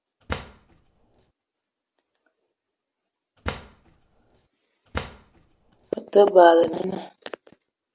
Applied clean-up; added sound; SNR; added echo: none; Drawer open or close; 13 dB; none.